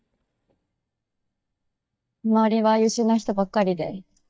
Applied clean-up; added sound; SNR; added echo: neural mask model DeepFilterNet 3.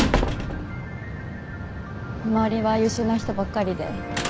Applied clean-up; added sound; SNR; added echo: none; Squeak / Slam / Human group actions; 4 dB; none.